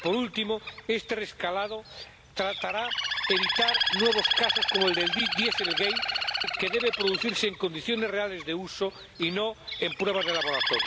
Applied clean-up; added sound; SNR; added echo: none; Bird; 1 dB; none.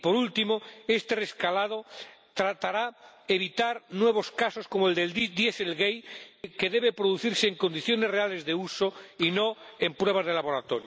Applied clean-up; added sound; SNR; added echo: none; none; none; none.